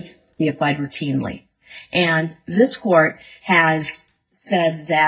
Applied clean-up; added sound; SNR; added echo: neural mask model DeepFilterNet 3.